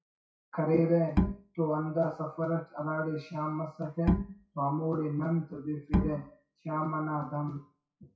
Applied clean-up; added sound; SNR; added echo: classical method WPE with log-MMSE.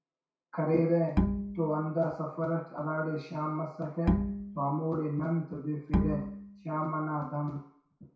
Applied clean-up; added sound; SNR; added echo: none; Bowed string instrument; 1 dB; reverberation time 0.6 s.